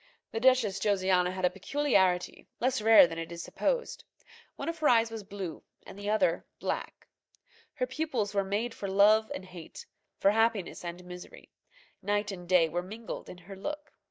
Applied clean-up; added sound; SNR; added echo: neural mask model DeepFilterNet 3.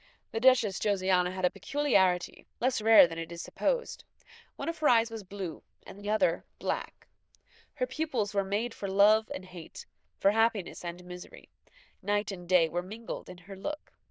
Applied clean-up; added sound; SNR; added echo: neural diffusion model UNIVERSE++.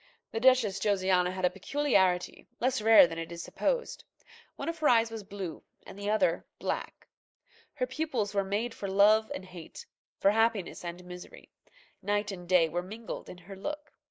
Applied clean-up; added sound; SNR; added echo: neural mask model Resemble Enhance denoiser.